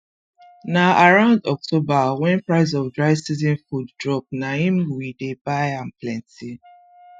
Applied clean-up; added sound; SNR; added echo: classical method Wiener filter.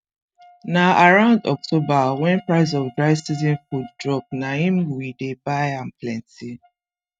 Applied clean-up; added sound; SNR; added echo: neural mask model RNNoise.